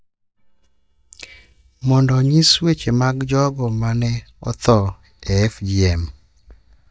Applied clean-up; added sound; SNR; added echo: neural mask model DeepFilterNet 3.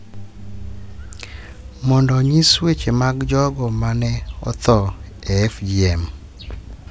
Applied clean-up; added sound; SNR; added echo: none; none; none; none.